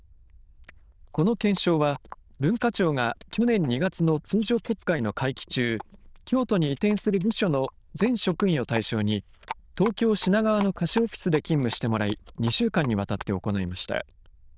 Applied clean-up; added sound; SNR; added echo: neural diffusion model UNIVERSE++.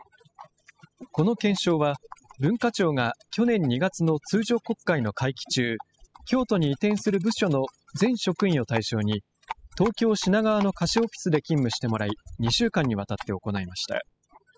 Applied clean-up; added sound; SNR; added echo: classical method spectral subtraction.